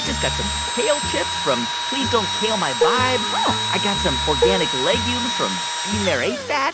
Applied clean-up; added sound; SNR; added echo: none; Dishes, pots, and pans + Engine / Drill; 0 dB; none.